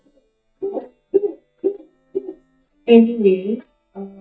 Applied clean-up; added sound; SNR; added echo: neural mask model DeepFilterNet 3.